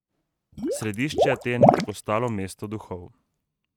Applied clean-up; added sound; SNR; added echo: neural mask model RNNoise.